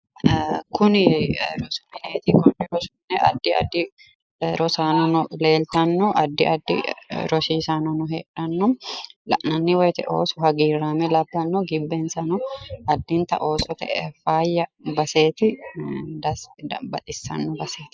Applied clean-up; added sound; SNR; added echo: neural mask model Resemble Enhance denoiser.